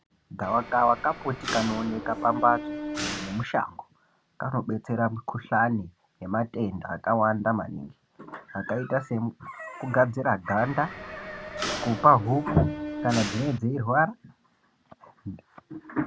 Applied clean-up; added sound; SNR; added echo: none; Mechanisms; 7 dB; none.